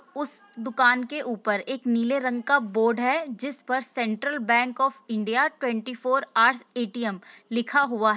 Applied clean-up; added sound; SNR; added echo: none; none; none; none.